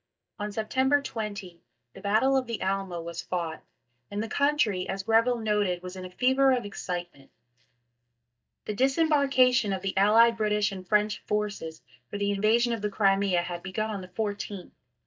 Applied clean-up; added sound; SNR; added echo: neural mask model DeepFilterNet 3.